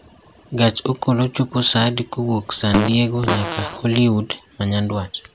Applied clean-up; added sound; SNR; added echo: none; Fart; 5 dB; none.